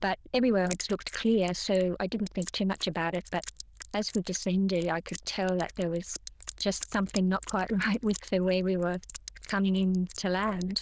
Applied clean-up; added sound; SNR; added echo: neural diffusion model UNIVERSE++.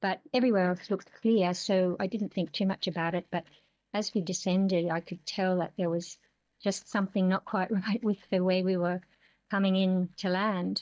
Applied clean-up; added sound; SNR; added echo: neural mask model DeepFilterNet 3.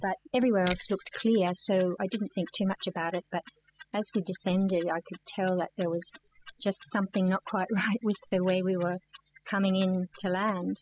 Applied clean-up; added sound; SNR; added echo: classical method spectral subtraction.